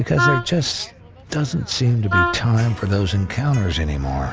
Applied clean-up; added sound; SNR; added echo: none; Wind instrument, woodwind instrument; 3 dB; none.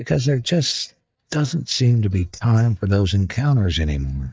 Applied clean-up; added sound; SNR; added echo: neural mask model DeepFilterNet 3.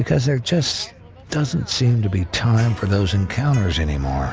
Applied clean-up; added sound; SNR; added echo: none; none; none; none.